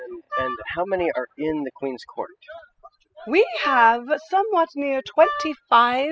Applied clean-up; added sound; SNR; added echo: classical method spectral subtraction.